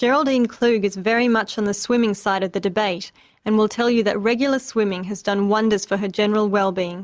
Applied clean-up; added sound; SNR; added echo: none; none; none; none.